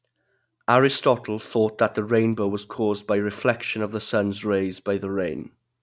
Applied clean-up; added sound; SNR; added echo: none; none; none; none.